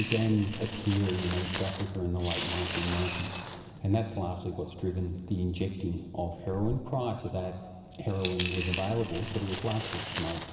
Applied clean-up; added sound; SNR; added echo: none; Coin (dropping); 4 dB; reverberation time 1.8 s.